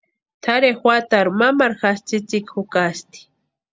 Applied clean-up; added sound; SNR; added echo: none; none; none; none.